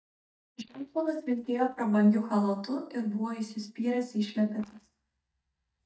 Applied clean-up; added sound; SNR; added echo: neural mask model DeepFilterNet 3.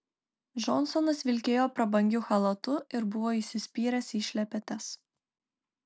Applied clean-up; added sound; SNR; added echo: none; none; none; none.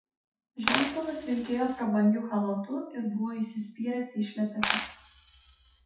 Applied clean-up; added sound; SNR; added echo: classical method WPE with log-MMSE.